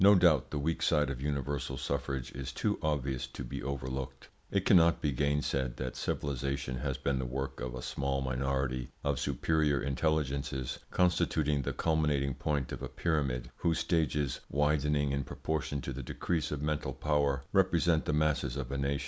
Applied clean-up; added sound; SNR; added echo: none; none; none; none.